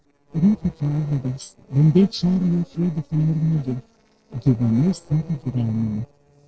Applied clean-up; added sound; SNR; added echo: neural separator model SepFormer DNS4.